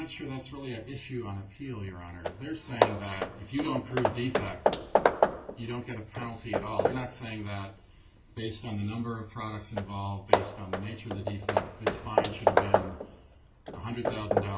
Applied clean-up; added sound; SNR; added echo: none; Hammer / Wood; -5 dB; reverberation time 0.2 s.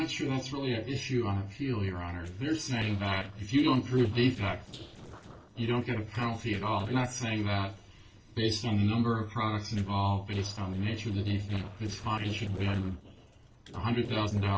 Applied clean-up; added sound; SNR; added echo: neural separator model SepFormer DNS4.